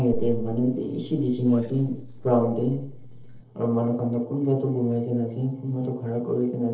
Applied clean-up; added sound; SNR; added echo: neural separator model SepFormer DNS4.